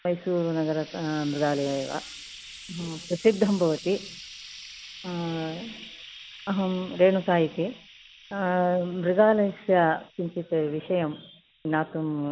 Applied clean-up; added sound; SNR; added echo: none; Frying (food); 19 dB; none.